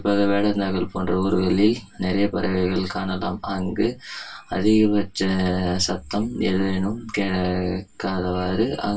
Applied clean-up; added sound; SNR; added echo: none; none; none; reverberation time 0.1 s.